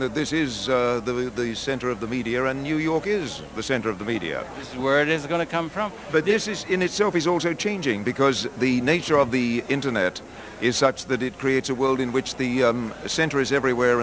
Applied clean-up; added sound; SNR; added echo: none; none; none; none.